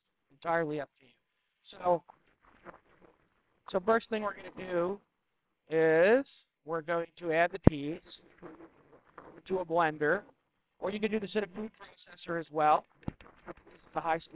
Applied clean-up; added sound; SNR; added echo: neural separator model SepFormer WHAMR!.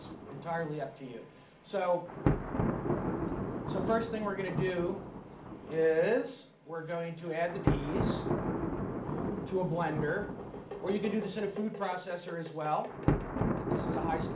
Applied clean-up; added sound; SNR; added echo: none; Thunder; 0 dB; reverberation time 0.4 s.